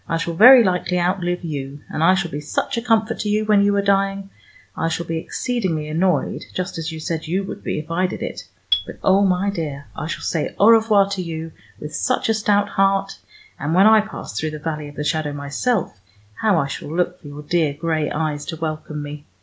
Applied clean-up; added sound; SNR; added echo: none; Marimba, xylophone; 10 dB; none.